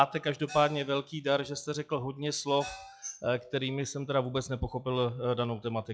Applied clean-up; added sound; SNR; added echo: classical method log-MMSE.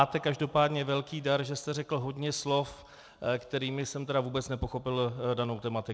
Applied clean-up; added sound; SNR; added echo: none; none; none; none.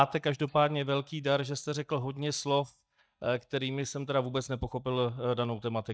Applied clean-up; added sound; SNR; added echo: neural mask model DeepFilterNet 3.